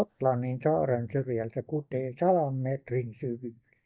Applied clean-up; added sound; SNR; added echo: neural mask model DeepFilterNet 3.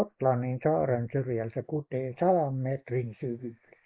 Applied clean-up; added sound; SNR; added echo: neural mask model Resemble Enhance denoiser.